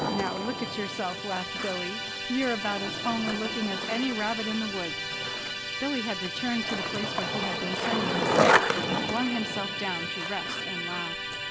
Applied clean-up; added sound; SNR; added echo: none; Skateboard + Musical instrument; -3 dB; none.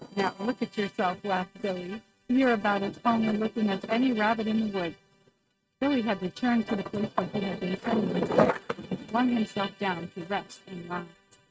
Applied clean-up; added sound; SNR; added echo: neural mask model RNNoise.